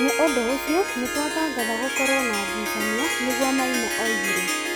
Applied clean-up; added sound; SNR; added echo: none; Harp; 0 dB; none.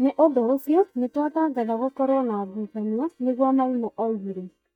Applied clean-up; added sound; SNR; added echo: neural mask model DeepFilterNet 3.